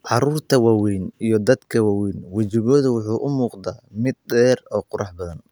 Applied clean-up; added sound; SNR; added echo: none; none; none; none.